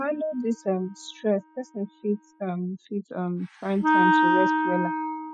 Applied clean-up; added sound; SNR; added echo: classical method spectral subtraction.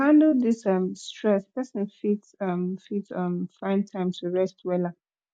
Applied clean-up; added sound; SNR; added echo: none; none; none; none.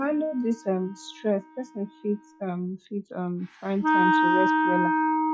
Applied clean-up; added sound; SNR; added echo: classical method log-MMSE.